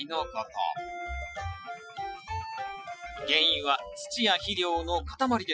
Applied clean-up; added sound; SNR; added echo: classical method Wiener filter.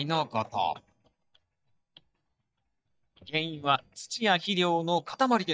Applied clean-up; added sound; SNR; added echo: neural mask model DeepFilterNet 3.